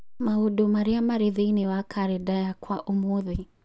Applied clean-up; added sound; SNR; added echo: none; none; none; none.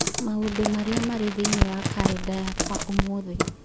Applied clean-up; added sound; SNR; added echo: none; Crackle + Computer keyboard; 0 dB; none.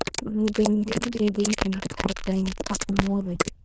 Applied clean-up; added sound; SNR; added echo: neural diffusion model UNIVERSE++.